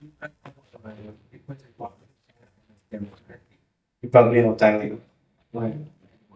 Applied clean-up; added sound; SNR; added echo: neural mask model DeepFilterNet 3.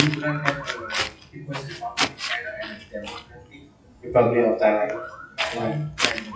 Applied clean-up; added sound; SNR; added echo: classical method WPE with log-MMSE.